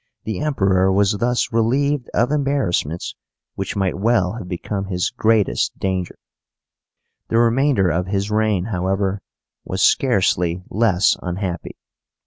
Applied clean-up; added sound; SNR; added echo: none; none; none; none.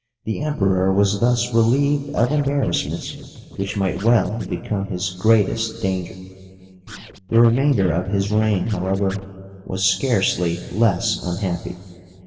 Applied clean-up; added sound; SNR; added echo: neural separator model SepFormer DNS4.